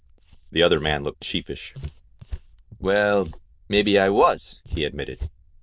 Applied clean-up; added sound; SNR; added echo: neural diffusion model UNIVERSE++.